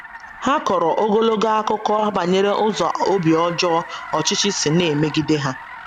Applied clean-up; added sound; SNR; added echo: none; Car; 16 dB; none.